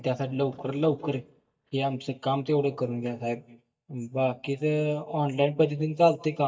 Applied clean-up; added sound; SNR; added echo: neural mask model DeepFilterNet 3.